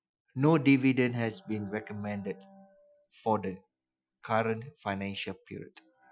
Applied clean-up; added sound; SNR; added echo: classical method Wiener filter.